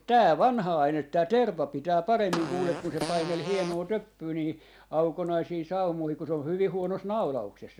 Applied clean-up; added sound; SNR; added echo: none; Fart; 9 dB; none.